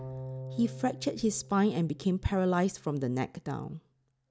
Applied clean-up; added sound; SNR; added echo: none; Bowed string instrument; 14 dB; none.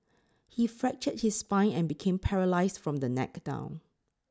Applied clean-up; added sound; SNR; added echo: none; none; none; none.